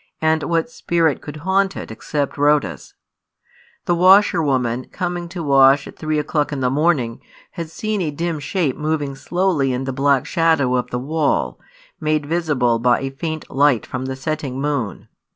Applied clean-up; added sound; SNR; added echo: none; none; none; none.